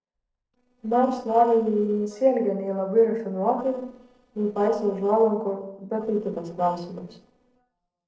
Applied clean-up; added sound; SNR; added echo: neural separator model SepFormer DNS4.